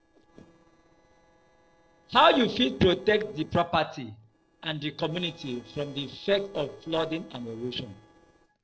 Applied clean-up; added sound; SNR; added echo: neural separator model SepFormer DNS4.